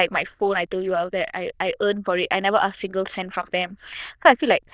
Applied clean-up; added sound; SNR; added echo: neural diffusion model UNIVERSE++.